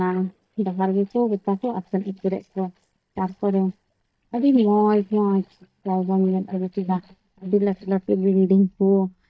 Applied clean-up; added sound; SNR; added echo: neural mask model DeepFilterNet 3.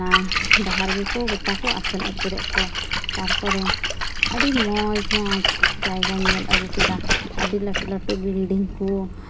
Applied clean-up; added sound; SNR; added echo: none; Splash, splatter; -3 dB; reverberation time 0.3 s.